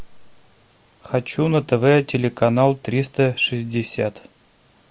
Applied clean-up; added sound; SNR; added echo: none; none; none; none.